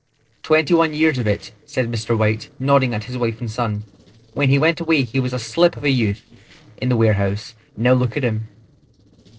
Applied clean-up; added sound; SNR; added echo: neural separator model SepFormer DNS4.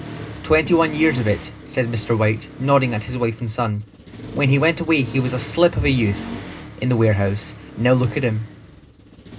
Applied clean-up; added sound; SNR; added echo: none; Accelerating, revving, vroom; 14 dB; reverberation time 0.2 s.